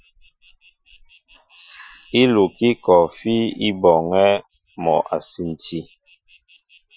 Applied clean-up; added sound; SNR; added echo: classical method Wiener filter.